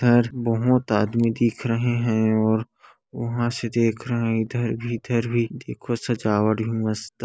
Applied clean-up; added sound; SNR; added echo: none; none; none; none.